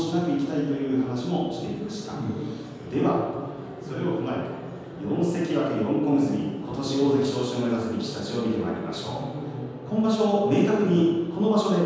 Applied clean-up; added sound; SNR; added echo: none; none; none; reverberation time 1.2 s.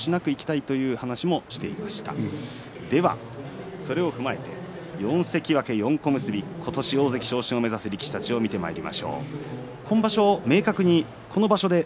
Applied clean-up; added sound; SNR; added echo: none; none; none; none.